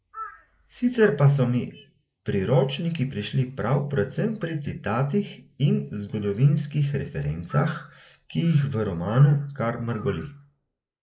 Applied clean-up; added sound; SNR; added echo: neural mask model Resemble Enhance denoiser.